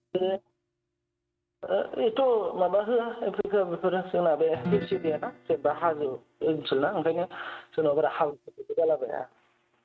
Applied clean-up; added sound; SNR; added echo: neural mask model RNNoise.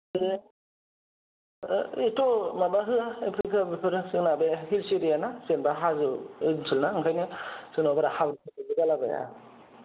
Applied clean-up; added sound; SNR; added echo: none; none; none; none.